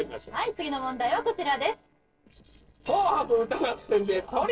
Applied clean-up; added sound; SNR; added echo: neural separator model SepFormer DNS4.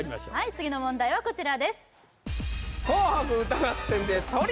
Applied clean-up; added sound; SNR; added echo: none; none; none; none.